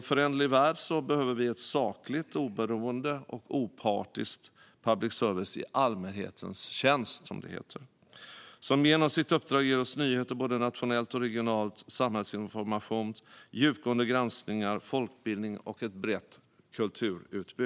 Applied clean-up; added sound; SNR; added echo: none; none; none; none.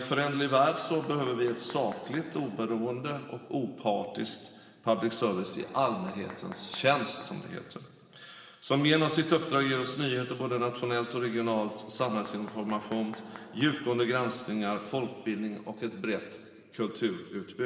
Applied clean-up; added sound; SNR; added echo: none; Mechanisms; 17 dB; reverberation time 1.7 s.